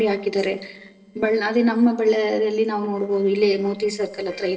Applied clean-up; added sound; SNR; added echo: neural separator model SepFormer DNS4.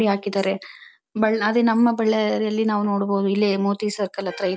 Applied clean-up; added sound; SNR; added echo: none; none; none; none.